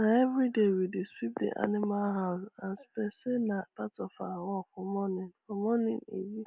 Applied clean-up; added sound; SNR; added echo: none; none; none; none.